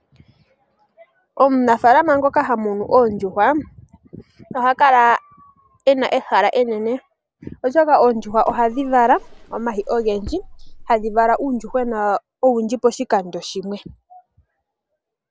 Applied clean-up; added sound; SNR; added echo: none; Drawer open or close; 16 dB; none.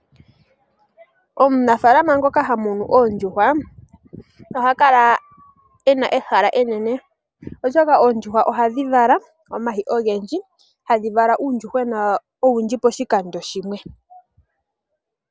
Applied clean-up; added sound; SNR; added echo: none; none; none; none.